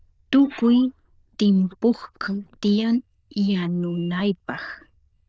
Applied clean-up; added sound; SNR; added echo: neural diffusion model UNIVERSE++.